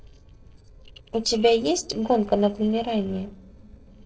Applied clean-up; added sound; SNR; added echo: neural separator model SepFormer DNS4.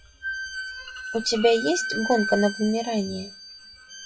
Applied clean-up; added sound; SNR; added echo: classical method WPE with log-MMSE.